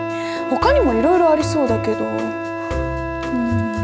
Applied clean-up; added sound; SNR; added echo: none; Wind instrument, woodwind instrument; 6 dB; none.